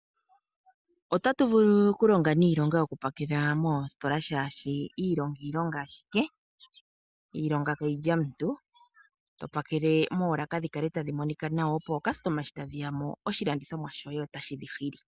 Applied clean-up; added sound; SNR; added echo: none; none; none; none.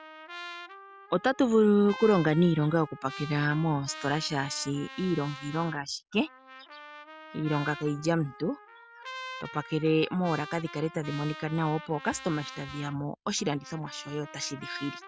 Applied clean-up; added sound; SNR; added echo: none; Trumpet; 15 dB; none.